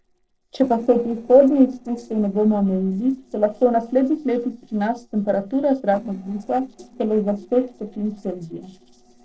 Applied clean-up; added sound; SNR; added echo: neural separator model SepFormer DNS4.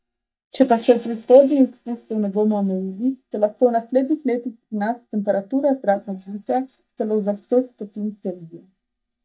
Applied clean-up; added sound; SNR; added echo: neural mask model DeepFilterNet 3.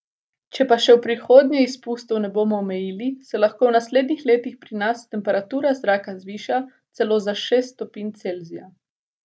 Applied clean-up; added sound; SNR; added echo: none; none; none; none.